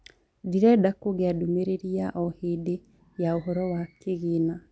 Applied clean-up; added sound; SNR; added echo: none; none; none; none.